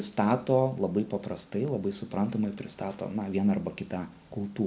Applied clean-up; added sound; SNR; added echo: none; none; none; none.